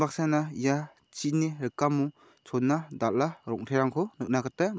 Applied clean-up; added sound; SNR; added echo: none; none; none; none.